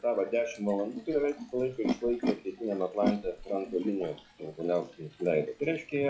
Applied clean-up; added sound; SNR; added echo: classical method log-MMSE.